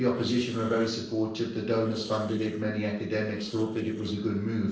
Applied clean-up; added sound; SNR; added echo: neural separator model SepFormer DNS4.